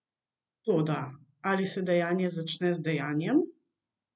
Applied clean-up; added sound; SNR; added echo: none; none; none; none.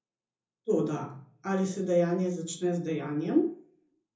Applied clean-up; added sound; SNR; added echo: none; none; none; reverberation time 0.6 s.